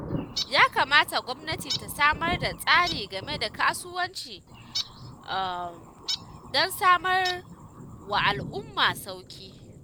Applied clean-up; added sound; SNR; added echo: none; Bird + Thunder; 10 dB; none.